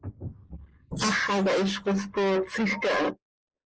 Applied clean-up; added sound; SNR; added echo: neural mask model Resemble Enhance denoiser.